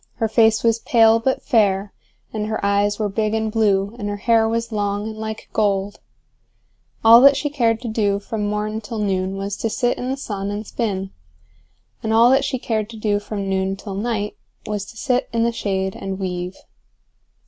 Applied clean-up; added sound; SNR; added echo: none; none; none; none.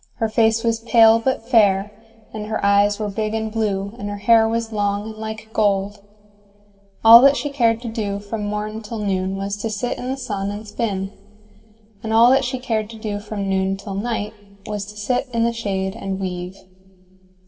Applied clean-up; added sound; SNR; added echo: none; none; none; reverberation time 2.1 s.